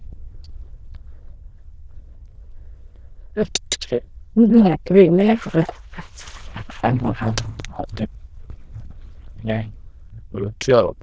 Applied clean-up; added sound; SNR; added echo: neural diffusion model UNIVERSE++.